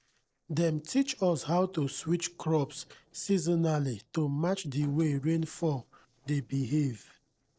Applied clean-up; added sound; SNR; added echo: neural separator model SepFormer DNS4.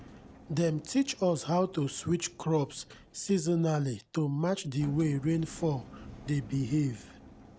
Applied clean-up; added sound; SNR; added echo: none; Engine; 19 dB; none.